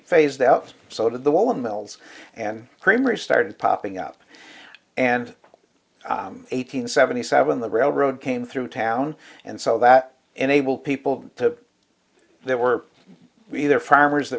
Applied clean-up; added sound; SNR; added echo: none; none; none; none.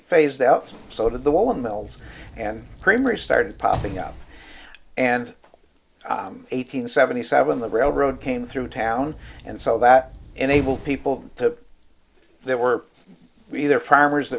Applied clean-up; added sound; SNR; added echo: none; Sliding door / Slam; 17 dB; none.